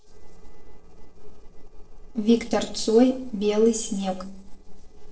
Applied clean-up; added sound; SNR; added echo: neural separator model SepFormer DNS4.